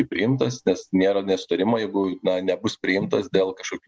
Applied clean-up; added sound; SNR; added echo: neural mask model DeepFilterNet 3.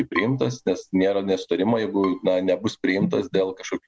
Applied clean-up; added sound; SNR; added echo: none; Bowed string instrument; 19 dB; none.